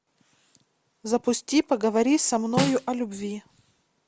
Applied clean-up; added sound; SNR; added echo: none; Snare drum; 4 dB; none.